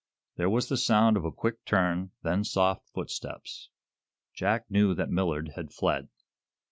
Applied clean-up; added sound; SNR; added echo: none; none; none; none.